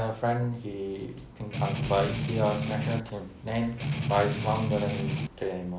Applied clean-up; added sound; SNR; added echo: none; Strum; 0 dB; none.